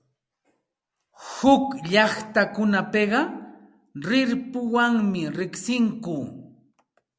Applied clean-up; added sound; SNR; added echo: none; none; none; none.